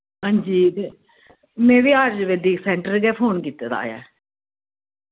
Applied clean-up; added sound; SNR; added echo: none; none; none; none.